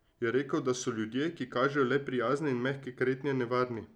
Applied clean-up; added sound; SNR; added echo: none; none; none; none.